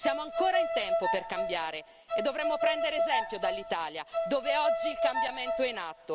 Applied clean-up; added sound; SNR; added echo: none; Bowed string instrument; -2 dB; none.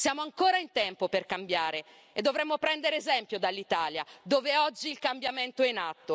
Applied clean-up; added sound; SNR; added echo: none; none; none; none.